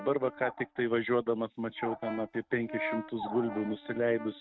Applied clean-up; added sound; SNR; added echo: neural mask model RNNoise.